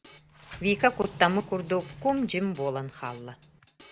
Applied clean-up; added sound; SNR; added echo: none; Drum kit + Sliding door; 17 dB; none.